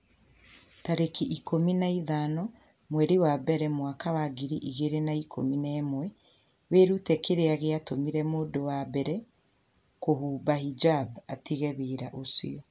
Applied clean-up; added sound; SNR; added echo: none; none; none; none.